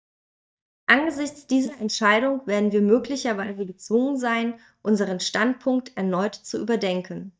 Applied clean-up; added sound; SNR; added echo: neural mask model DeepFilterNet 3.